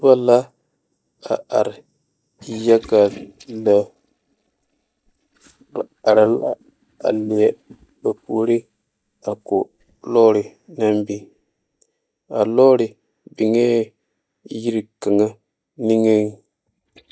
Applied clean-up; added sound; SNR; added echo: neural mask model DeepFilterNet 3.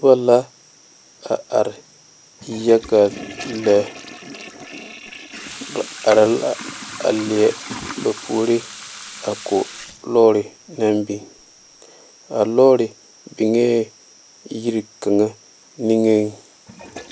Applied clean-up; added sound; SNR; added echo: none; Toilet flush / Water tap, faucet; 17 dB; none.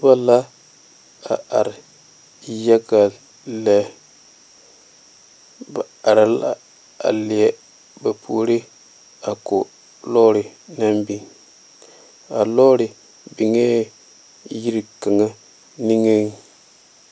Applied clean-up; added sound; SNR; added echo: none; none; none; none.